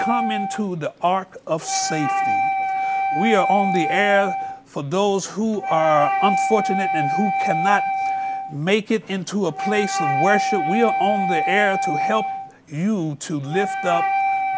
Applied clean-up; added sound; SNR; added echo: none; Wind instrument, woodwind instrument; 1 dB; none.